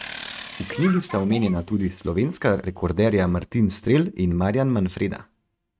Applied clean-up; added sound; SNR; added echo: neural mask model RNNoise.